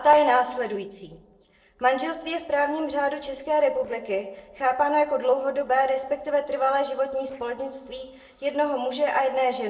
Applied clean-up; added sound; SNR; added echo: neural separator model SepFormer DNS4.